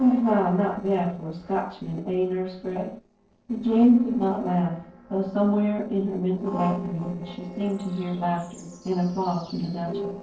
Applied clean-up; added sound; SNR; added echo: neural separator model SepFormer DNS4.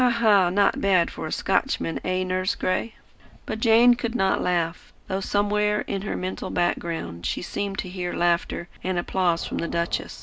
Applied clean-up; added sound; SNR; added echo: none; none; none; none.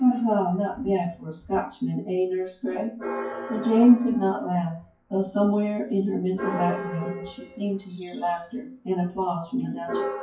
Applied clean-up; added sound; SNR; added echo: classical method WPE with log-MMSE.